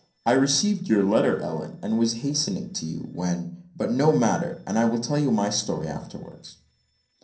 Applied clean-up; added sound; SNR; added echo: neural separator model SepFormer DNS4.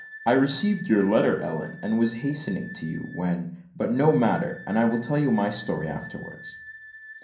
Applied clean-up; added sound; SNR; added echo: none; Wind instrument, woodwind instrument; 18 dB; reverberation time 0.6 s.